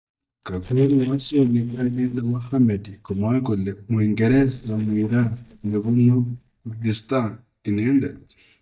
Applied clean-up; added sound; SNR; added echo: neural mask model DeepFilterNet 3.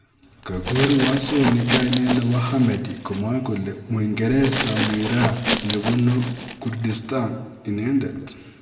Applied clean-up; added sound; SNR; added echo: none; Glass; 6 dB; reverberation time 1.2 s.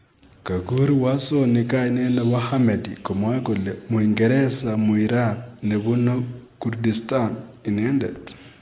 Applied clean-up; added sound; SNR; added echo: none; none; none; none.